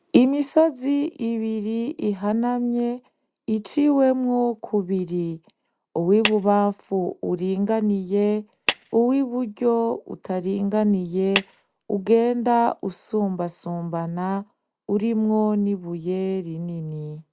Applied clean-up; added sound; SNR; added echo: none; Clapping; 9 dB; none.